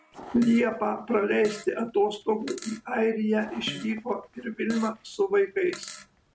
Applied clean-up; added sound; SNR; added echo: none; Fart; 17 dB; none.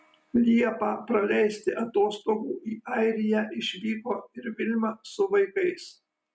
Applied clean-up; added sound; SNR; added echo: none; none; none; none.